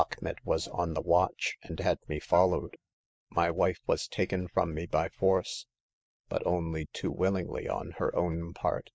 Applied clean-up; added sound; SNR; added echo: neural mask model DeepFilterNet 3.